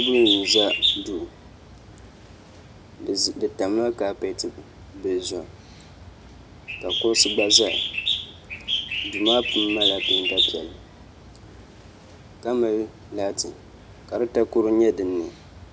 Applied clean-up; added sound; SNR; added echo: none; Bird; 3 dB; none.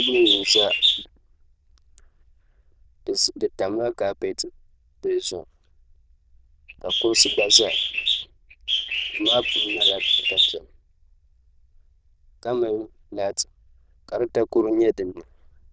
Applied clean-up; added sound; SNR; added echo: neural diffusion model UNIVERSE++.